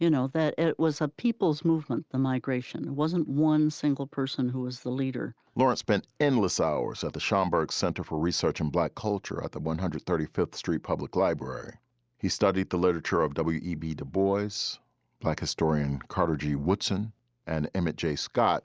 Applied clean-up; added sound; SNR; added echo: none; none; none; none.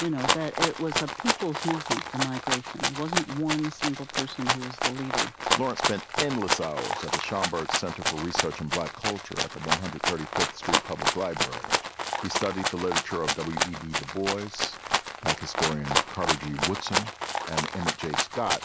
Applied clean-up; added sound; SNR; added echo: none; Rattle (instrument); -3 dB; none.